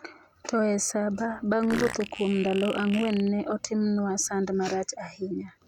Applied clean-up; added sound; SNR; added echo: none; Fart; 13 dB; none.